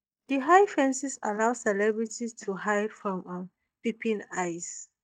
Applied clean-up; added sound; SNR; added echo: neural mask model DeepFilterNet 3.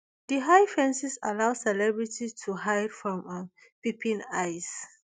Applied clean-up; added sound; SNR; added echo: none; none; none; none.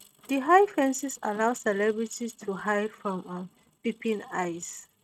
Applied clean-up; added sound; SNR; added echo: neural mask model RNNoise.